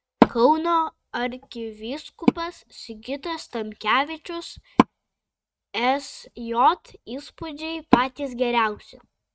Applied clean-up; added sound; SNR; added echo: neural mask model RNNoise.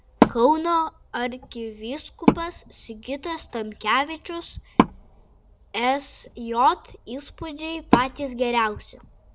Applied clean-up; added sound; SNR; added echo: none; Wood; 2 dB; none.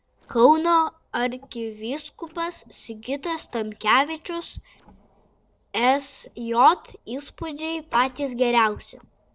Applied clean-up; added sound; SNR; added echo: neural separator model SepFormer DNS4.